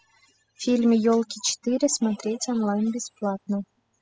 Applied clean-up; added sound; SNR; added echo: classical method spectral subtraction.